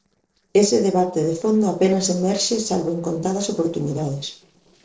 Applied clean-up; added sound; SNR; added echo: neural separator model SepFormer DNS4.